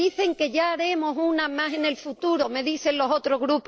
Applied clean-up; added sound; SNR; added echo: neural separator model SepFormer DNS4.